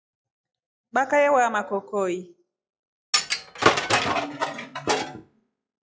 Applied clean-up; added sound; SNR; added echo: classical method log-MMSE.